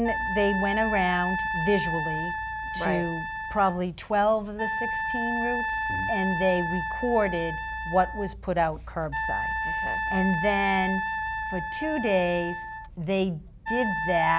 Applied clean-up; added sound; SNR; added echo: none; Wind instrument, woodwind instrument; 3 dB; none.